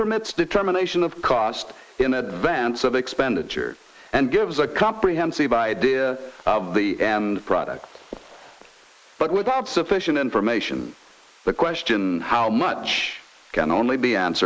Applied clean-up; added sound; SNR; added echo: neural mask model Resemble Enhance denoiser.